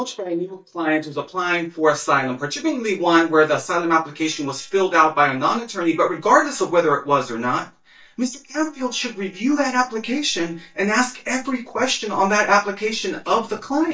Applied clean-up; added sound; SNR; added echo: neural mask model DeepFilterNet 3.